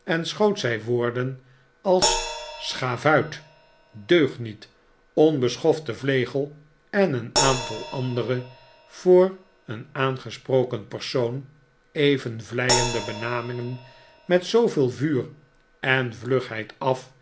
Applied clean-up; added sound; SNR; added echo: none; Crash cymbal; 10 dB; none.